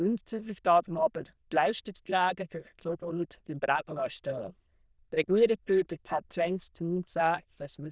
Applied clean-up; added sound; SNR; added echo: neural diffusion model UNIVERSE++.